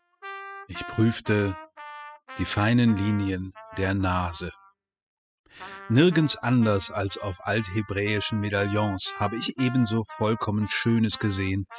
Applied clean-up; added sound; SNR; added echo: classical method spectral subtraction.